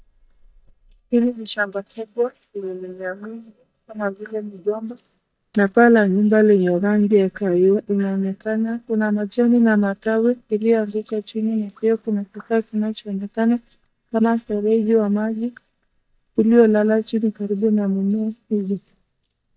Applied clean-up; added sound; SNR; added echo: neural mask model DeepFilterNet 3.